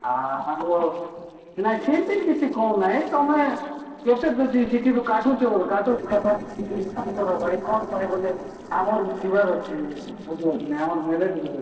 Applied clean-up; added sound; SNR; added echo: neural separator model SepFormer DNS4.